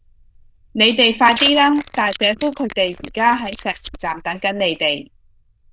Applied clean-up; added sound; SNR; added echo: neural diffusion model UNIVERSE++.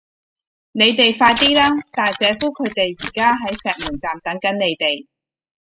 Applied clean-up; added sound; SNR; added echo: classical method spectral subtraction.